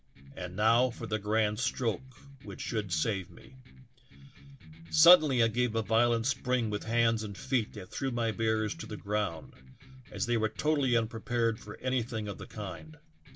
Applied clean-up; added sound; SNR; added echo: none; Electric guitar; 18 dB; none.